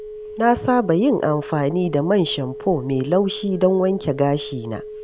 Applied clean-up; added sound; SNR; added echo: none; Telephone; 14 dB; none.